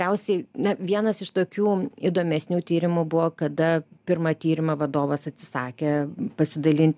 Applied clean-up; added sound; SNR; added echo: none; none; none; none.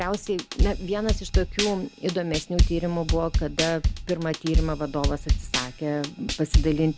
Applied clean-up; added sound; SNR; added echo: none; Drum kit; -1 dB; none.